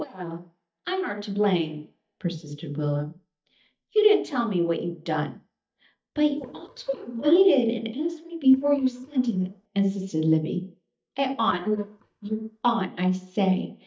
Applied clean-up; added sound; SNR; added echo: neural mask model DeepFilterNet 3.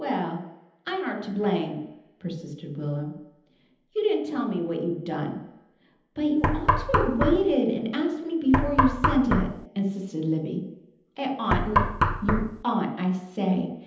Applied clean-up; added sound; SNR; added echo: none; Knock; -3 dB; reverberation time 0.9 s.